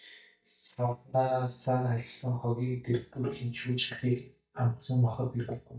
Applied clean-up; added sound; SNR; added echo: neural mask model DeepFilterNet 3.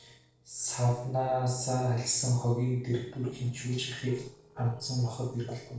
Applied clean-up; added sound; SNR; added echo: neural separator model SepFormer DNS4.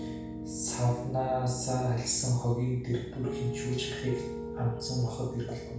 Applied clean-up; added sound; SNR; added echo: none; Piano; 8 dB; reverberation time 0.7 s.